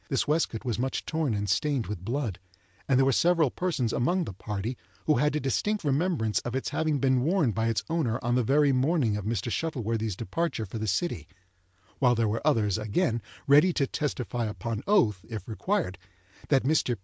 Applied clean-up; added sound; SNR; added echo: none; none; none; none.